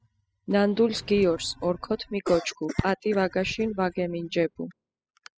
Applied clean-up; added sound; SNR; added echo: classical method spectral subtraction.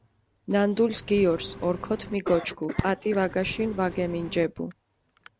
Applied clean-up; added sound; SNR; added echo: none; Cough + Engine; 14 dB; none.